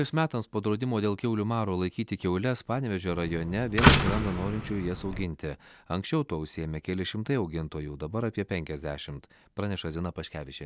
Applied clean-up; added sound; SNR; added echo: none; Slam; -4 dB; none.